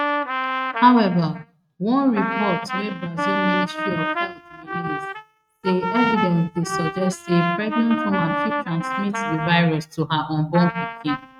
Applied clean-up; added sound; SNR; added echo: neural mask model RNNoise.